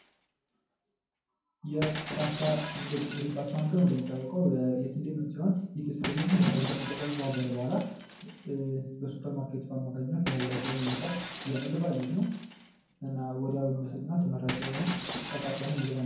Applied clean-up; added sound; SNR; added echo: none; Shatter; 10 dB; reverberation time 0.9 s.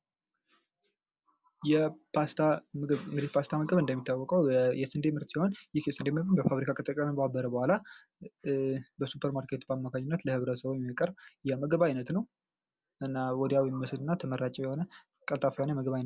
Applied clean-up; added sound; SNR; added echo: none; none; none; none.